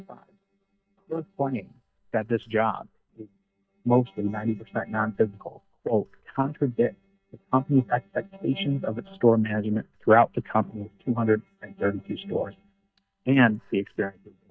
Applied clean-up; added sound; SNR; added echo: neural mask model DeepFilterNet 3.